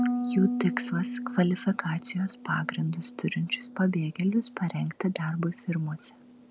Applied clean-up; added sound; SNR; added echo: none; Harp; 7 dB; none.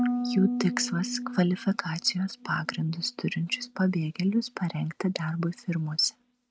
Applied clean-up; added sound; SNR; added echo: neural mask model RNNoise.